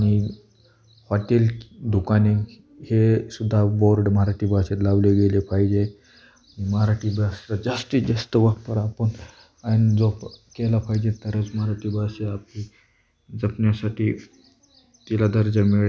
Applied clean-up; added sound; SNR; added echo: none; none; none; none.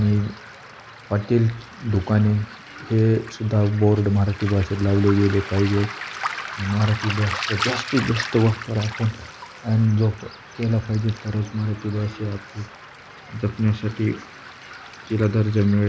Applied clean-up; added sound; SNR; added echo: none; Waves, surf; 13 dB; none.